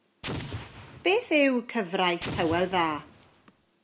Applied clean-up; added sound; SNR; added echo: none; Explosion; 11 dB; none.